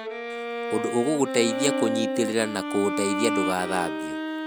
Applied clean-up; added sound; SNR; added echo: none; Bowed string instrument; 2 dB; none.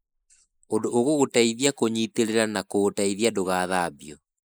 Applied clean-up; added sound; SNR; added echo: neural mask model Resemble Enhance denoiser.